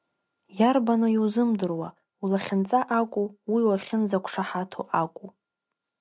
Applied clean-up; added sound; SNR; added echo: none; none; none; none.